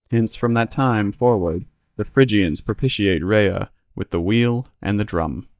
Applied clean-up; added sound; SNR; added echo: neural mask model DeepFilterNet 3.